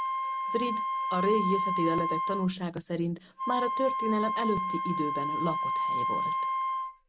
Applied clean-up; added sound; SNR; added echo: none; Wind instrument, woodwind instrument; -2 dB; none.